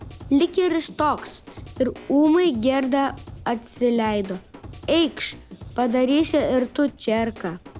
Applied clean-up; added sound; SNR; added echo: none; Drum / Drum kit; 18 dB; none.